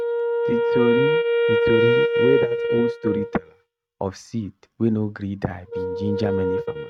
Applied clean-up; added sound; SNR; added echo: neural mask model RNNoise.